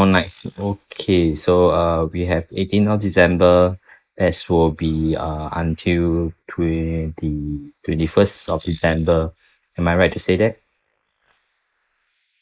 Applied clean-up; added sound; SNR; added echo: neural mask model Resemble Enhance denoiser.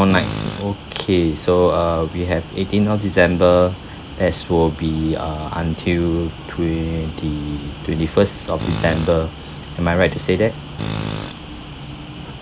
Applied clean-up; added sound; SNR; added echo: none; Tools; 10 dB; none.